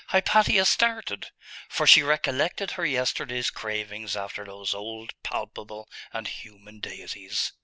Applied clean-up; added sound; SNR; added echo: none; none; none; none.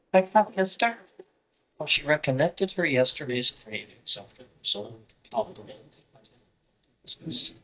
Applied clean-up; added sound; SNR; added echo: neural mask model DeepFilterNet 3.